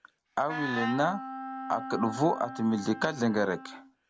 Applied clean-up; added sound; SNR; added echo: none; Wind instrument, woodwind instrument; 9 dB; none.